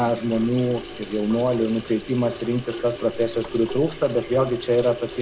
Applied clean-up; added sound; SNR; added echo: none; Sink (filling or washing) / Water tap, faucet; 12 dB; none.